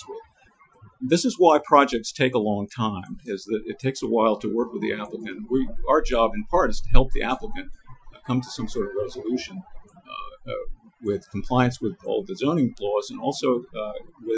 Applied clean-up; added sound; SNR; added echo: classical method Wiener filter.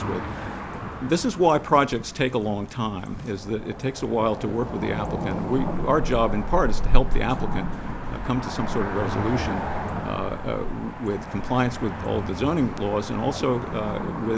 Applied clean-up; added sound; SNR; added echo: none; Cricket / Motor vehicle (road); 1 dB; none.